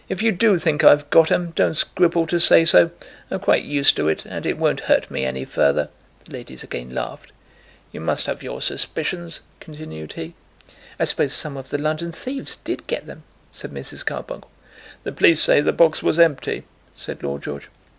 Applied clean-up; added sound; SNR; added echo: none; none; none; none.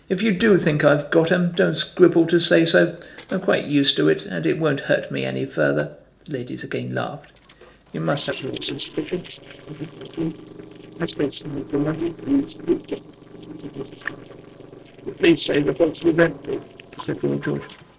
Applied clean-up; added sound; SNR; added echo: neural separator model SepFormer DNS4.